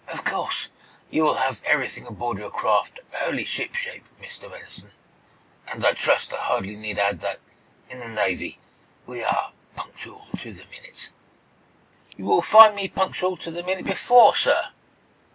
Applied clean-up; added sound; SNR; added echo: none; none; none; none.